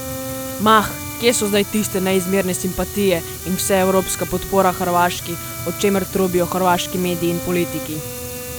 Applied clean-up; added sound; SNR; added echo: none; Fire + Bowed string instrument; 9 dB; none.